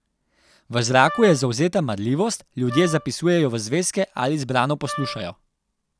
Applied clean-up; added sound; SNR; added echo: none; Wind instrument, woodwind instrument; 13 dB; none.